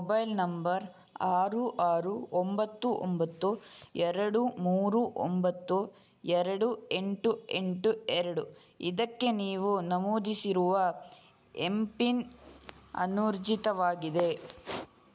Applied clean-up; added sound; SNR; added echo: none; none; none; none.